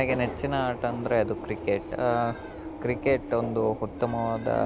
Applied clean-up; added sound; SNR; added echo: none; Subway, metro, underground; 9 dB; none.